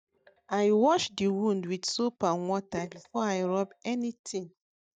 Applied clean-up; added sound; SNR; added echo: neural mask model DeepFilterNet 3.